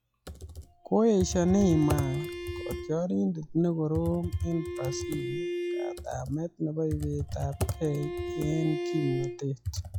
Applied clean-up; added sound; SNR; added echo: classical method log-MMSE.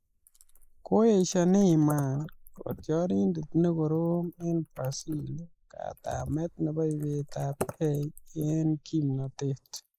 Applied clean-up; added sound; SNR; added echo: neural mask model Resemble Enhance denoiser.